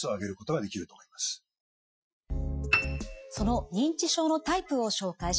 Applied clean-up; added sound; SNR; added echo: classical method Wiener filter.